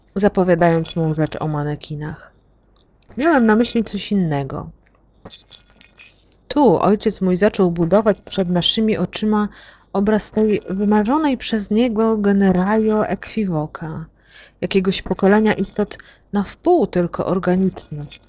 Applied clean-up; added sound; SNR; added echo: neural separator model SepFormer DNS4.